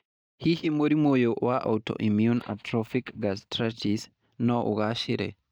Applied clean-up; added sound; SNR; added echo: neural mask model DeepFilterNet 3.